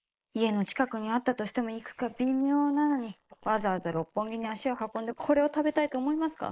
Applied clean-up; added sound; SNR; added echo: neural mask model Resemble Enhance denoiser.